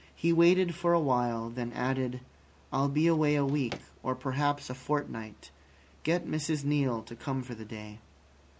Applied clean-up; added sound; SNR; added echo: none; Drawer open or close; 17 dB; none.